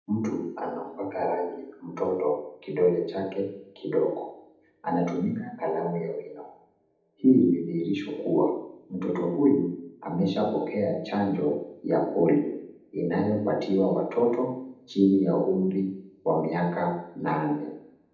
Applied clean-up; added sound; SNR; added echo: none; none; none; reverberation time 0.8 s.